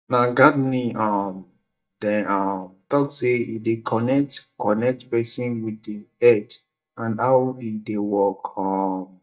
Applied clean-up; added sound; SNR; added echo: neural mask model DeepFilterNet 3.